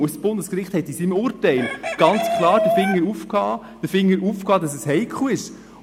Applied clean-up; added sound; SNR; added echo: none; Chicken, rooster; 4 dB; none.